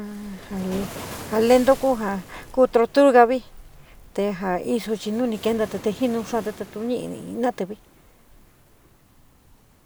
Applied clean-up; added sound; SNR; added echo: none; Waves, surf; 18 dB; none.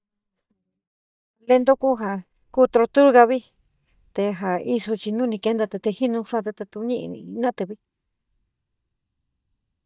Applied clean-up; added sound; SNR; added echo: neural mask model DeepFilterNet 3.